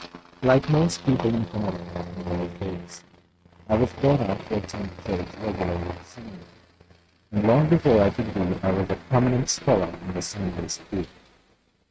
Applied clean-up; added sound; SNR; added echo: neural mask model RNNoise.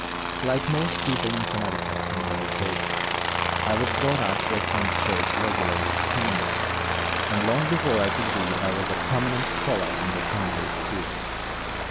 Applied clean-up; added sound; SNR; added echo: none; Aircraft; -3 dB; none.